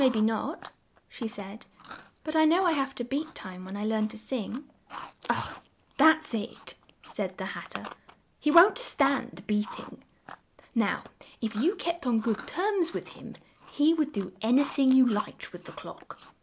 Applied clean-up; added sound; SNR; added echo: none; Chewing, mastication; 17 dB; none.